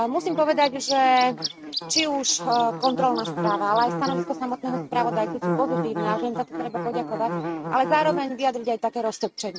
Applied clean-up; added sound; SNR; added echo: neural mask model RNNoise.